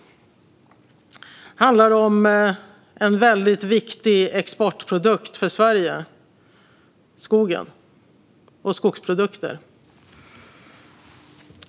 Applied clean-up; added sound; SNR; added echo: none; none; none; none.